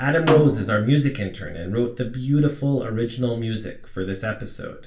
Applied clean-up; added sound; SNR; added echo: none; Snare drum; 8 dB; reverberation time 0.3 s.